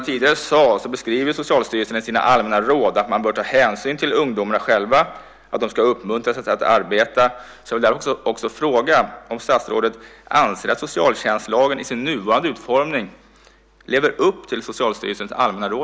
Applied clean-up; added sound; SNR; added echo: none; none; none; none.